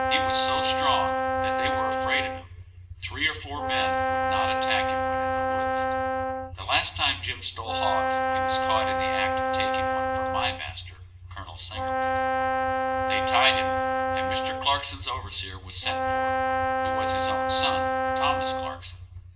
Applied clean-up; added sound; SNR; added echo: none; Brass instrument; -4 dB; reverberation time 0.6 s.